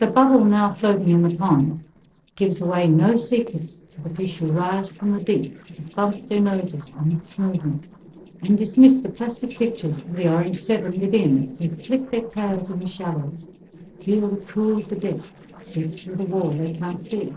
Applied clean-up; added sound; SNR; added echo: neural separator model SepFormer DNS4.